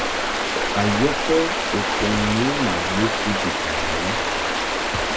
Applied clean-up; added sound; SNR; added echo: none; Stream; -3 dB; reverberation time 0.2 s.